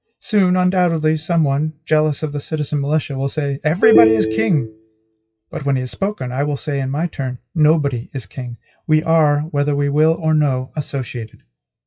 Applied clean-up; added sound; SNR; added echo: classical method WPE with log-MMSE.